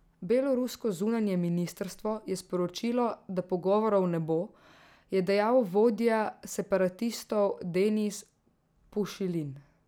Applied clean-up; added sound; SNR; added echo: none; none; none; none.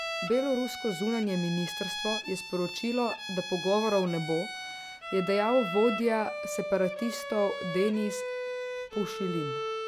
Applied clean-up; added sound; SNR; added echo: none; Bowed string instrument; 7 dB; none.